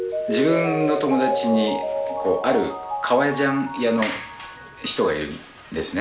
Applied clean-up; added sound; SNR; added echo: none; Mallet percussion; 5 dB; none.